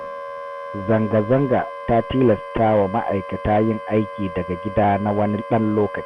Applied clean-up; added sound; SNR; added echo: none; Wind instrument, woodwind instrument; 12 dB; none.